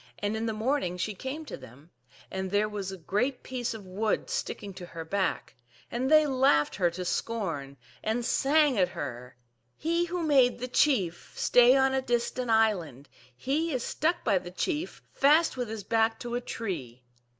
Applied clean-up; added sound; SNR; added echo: none; none; none; none.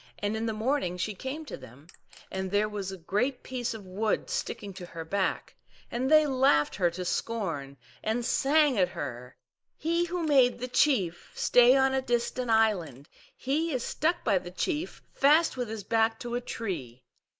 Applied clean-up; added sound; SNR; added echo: neural mask model Resemble Enhance denoiser.